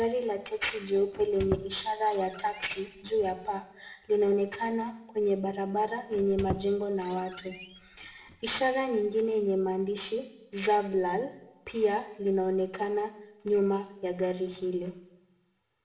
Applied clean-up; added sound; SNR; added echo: none; Squeak; 13 dB; reverberation time 0.7 s.